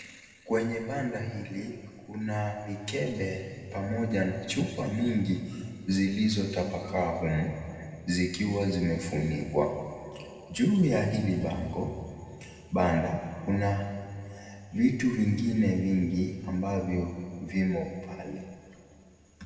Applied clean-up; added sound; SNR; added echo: none; none; none; reverberation time 2.1 s.